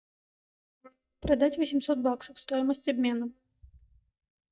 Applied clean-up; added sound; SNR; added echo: neural mask model DeepFilterNet 3.